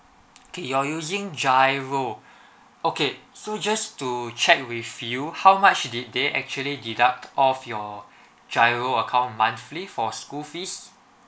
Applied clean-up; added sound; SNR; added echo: none; none; none; none.